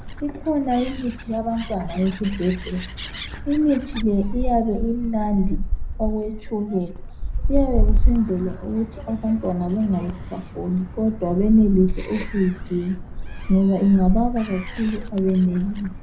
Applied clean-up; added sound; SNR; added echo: none; Gull, seagull; 3 dB; reverberation time 0.4 s.